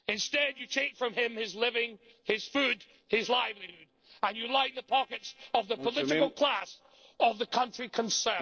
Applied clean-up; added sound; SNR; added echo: neural separator model SepFormer DNS4.